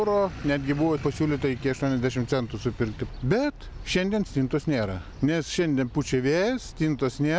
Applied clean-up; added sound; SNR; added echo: none; none; none; none.